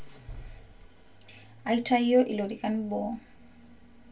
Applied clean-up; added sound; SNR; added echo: none; Accelerating, revving, vroom; 20 dB; reverberation time 0.2 s.